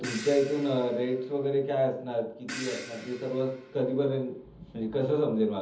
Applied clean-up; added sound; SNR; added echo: none; Crash cymbal; 16 dB; reverberation time 0.7 s.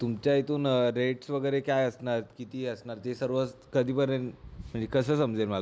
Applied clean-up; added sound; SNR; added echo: none; none; none; none.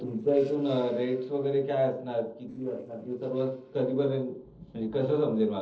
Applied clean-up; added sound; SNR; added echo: neural separator model SepFormer DNS4.